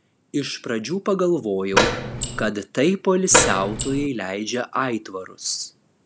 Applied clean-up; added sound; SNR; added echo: none; Door; -2 dB; none.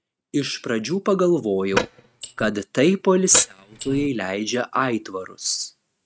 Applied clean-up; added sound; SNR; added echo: neural mask model RNNoise.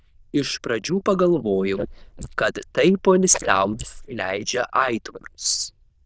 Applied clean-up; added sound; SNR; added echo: neural diffusion model UNIVERSE++.